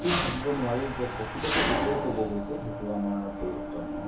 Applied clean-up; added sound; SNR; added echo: none; Mechanisms; 0 dB; reverberation time 0.7 s.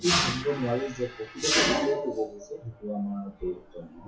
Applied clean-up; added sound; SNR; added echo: classical method WPE with log-MMSE.